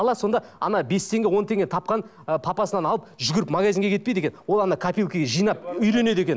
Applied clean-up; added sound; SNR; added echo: none; none; none; none.